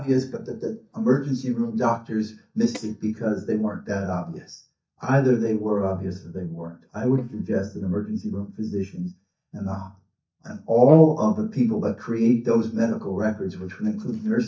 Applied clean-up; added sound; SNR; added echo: neural mask model DeepFilterNet 3.